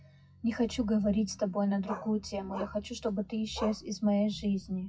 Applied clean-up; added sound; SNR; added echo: classical method WPE with log-MMSE.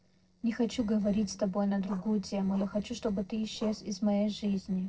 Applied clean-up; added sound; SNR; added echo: neural separator model SepFormer DNS4.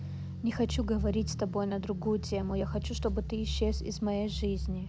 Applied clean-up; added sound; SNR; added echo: none; none; none; none.